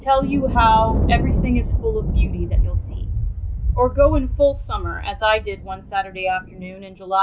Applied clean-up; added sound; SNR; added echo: none; Thunder; 1 dB; none.